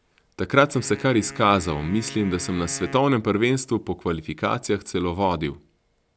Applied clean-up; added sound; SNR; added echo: none; Wind instrument, woodwind instrument; 18 dB; none.